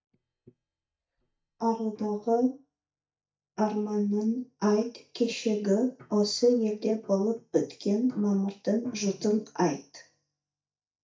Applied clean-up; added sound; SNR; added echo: neural mask model DeepFilterNet 3.